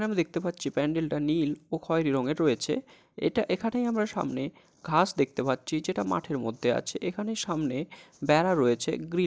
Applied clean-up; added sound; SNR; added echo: none; none; none; none.